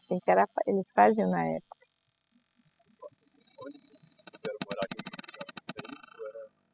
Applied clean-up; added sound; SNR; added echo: classical method spectral subtraction.